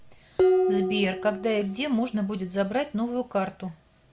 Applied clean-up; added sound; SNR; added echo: none; Dishes, pots, and pans; 2 dB; none.